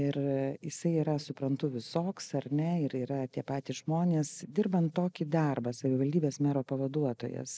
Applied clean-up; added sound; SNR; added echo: none; none; none; none.